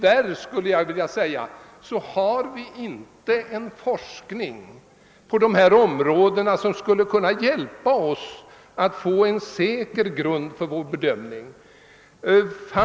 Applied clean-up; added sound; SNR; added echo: none; none; none; none.